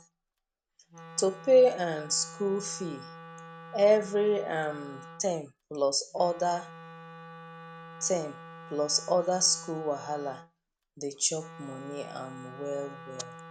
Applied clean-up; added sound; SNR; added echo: none; Wind instrument, woodwind instrument; 17 dB; none.